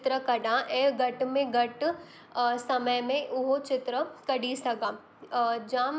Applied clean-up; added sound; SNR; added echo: none; none; none; none.